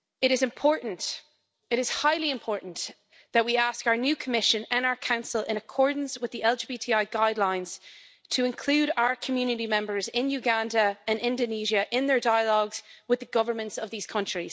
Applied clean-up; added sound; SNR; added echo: none; none; none; none.